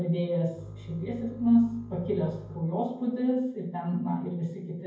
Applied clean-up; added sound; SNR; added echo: none; Bowed string instrument; 16 dB; reverberation time 0.9 s.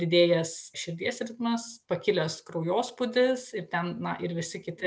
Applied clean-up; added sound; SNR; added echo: none; none; none; none.